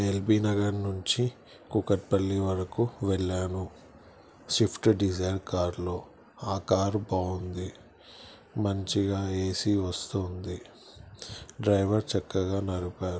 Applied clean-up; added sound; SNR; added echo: none; none; none; none.